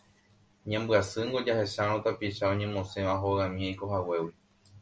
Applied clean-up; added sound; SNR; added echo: none; none; none; none.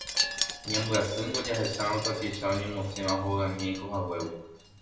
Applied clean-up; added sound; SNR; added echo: none; Wind chime; 5 dB; reverberation time 0.8 s.